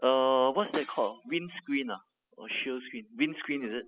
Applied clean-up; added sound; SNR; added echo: classical method spectral subtraction.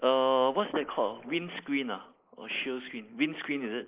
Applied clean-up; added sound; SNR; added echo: neural mask model Resemble Enhance denoiser.